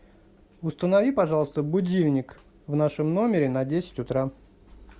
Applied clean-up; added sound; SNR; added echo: none; none; none; none.